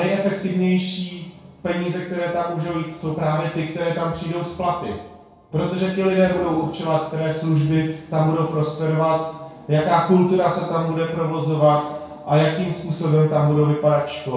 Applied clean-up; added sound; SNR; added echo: none; none; none; reverberation time 0.6 s.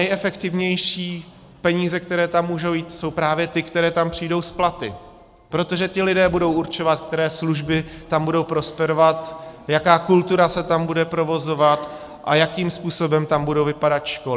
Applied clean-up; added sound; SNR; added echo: none; none; none; none.